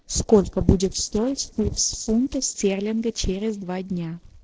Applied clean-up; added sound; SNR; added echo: neural separator model SepFormer DNS4.